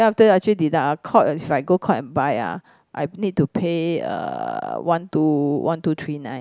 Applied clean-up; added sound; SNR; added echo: none; none; none; none.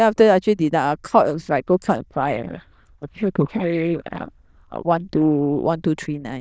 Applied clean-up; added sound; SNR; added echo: neural diffusion model UNIVERSE++.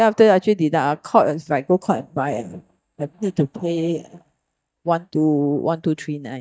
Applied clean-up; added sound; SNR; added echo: neural mask model DeepFilterNet 3.